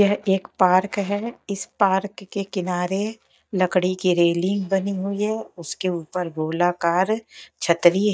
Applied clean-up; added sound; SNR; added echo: neural mask model DeepFilterNet 3.